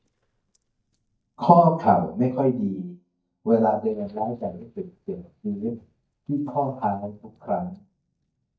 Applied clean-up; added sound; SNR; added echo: neural mask model DeepFilterNet 3.